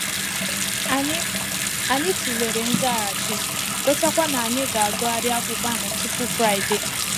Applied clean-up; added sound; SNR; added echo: none; Bathtub (filling or washing) / Sink (filling or washing) / Water tap, faucet; -1 dB; none.